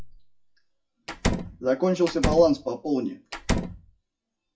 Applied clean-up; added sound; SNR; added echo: classical method WPE with log-MMSE.